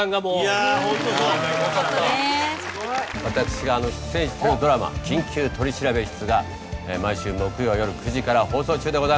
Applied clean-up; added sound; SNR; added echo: none; none; none; none.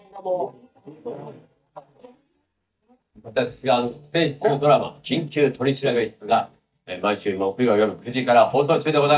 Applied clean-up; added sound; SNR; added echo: neural mask model DeepFilterNet 3.